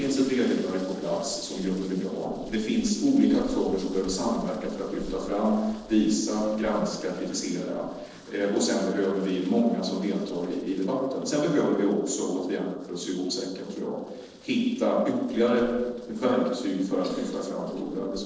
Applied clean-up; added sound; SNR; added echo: neural separator model SepFormer DNS4.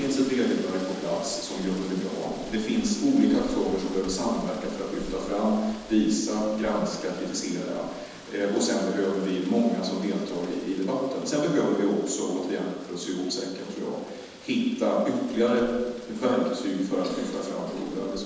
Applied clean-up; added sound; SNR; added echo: none; Rain; 19 dB; reverberation time 1.1 s.